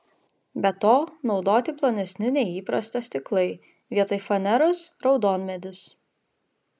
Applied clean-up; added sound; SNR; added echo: none; none; none; none.